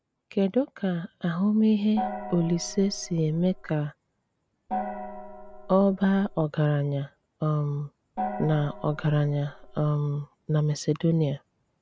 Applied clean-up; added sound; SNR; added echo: none; Gong; 10 dB; none.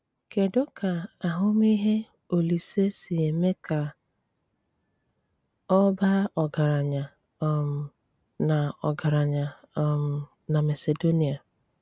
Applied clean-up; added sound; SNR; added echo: none; none; none; none.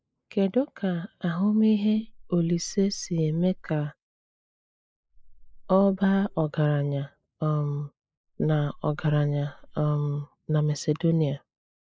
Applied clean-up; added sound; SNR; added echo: neural mask model Resemble Enhance denoiser.